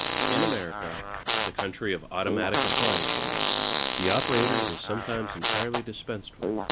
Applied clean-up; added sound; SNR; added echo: none; Fart; -3 dB; none.